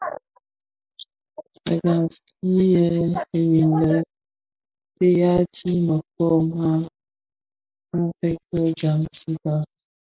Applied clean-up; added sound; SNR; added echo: neural mask model Resemble Enhance denoiser.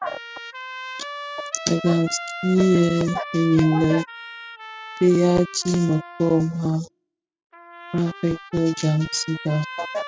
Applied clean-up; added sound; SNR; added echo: classical method spectral subtraction.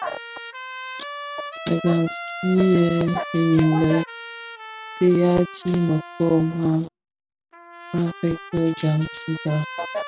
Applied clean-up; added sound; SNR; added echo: none; Trumpet; 13 dB; none.